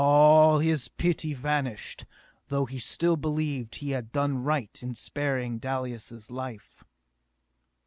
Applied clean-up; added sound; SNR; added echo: none; none; none; none.